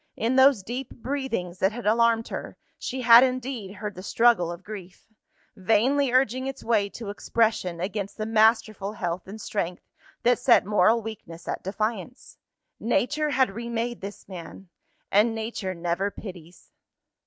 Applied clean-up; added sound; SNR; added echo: none; none; none; none.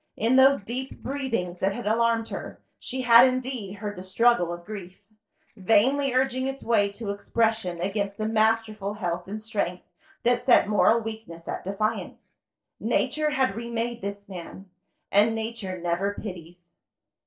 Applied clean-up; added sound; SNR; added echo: neural separator model SepFormer DNS4.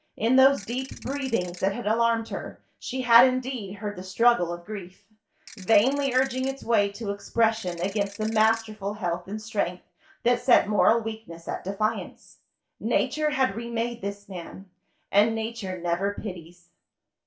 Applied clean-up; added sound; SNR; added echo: none; Ratchet, pawl / Percussion; 18 dB; reverberation time 0.3 s.